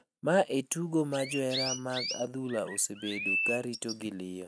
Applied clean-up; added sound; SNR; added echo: neural mask model RNNoise.